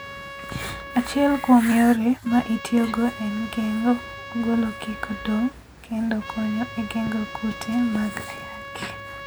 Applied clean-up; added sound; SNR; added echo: none; Trumpet; 14 dB; none.